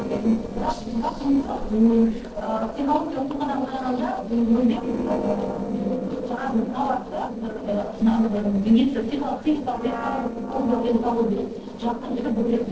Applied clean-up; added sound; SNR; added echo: neural separator model SepFormer DNS4.